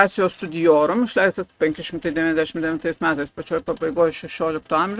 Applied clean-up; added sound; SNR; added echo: neural mask model RNNoise.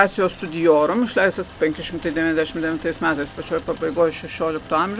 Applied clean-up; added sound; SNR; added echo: none; Rain + Vehicle; 19 dB; none.